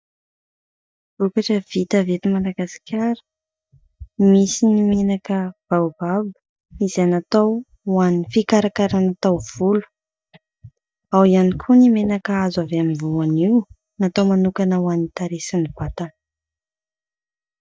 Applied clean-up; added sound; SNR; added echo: neural mask model DeepFilterNet 3.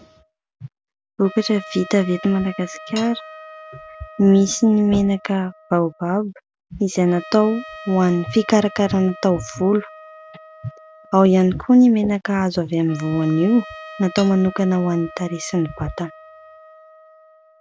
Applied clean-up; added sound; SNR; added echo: none; Trumpet + Cutlery, silverware / Dishes, pots, and pans; 20 dB; none.